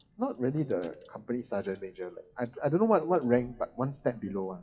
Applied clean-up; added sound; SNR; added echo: classical method WPE with log-MMSE.